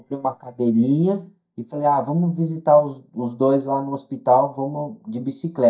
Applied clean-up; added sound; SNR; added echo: neural mask model DeepFilterNet 3.